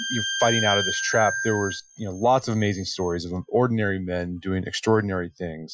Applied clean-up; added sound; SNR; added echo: classical method Wiener filter.